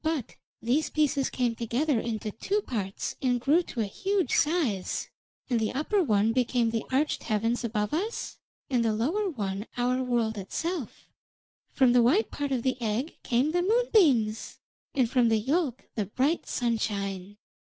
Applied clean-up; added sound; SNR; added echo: none; none; none; none.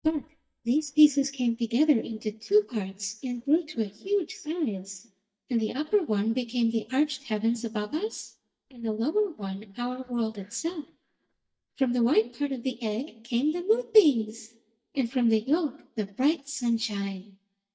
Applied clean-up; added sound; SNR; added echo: neural mask model DeepFilterNet 3.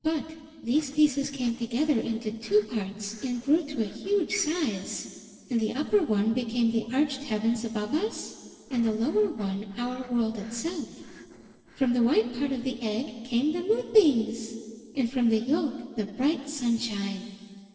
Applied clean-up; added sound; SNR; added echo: neural separator model SepFormer DNS4.